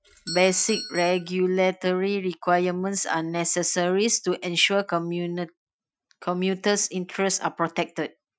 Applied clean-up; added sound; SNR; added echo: classical method Wiener filter.